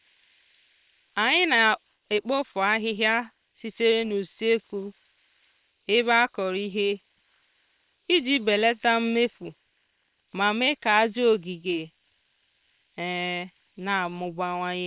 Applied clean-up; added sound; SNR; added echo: neural separator model SepFormer WHAM!.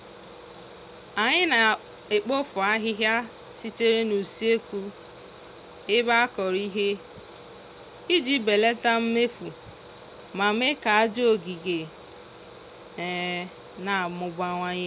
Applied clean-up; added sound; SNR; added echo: none; Mechanical fan; 19 dB; none.